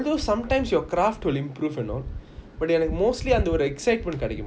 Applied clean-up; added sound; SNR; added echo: none; none; none; none.